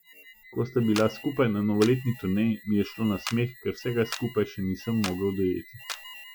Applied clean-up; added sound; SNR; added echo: classical method Wiener filter.